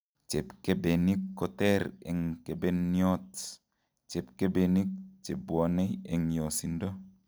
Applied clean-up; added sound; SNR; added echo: none; none; none; none.